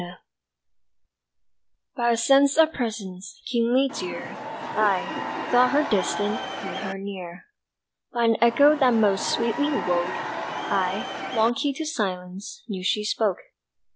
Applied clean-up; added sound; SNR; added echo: none; Crowd / Cheering; 6 dB; none.